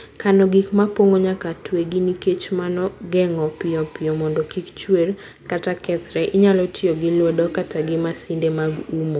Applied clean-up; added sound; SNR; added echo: none; none; none; none.